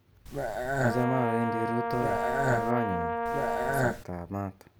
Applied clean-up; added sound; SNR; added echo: none; Brass instrument + Burping, eructation; -4 dB; none.